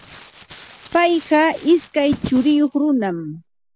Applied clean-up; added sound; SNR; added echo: none; Crumpling, crinkling; 17 dB; none.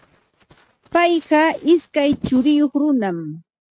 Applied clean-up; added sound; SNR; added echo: neural mask model RNNoise.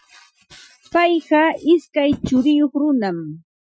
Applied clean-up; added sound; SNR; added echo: classical method Wiener filter.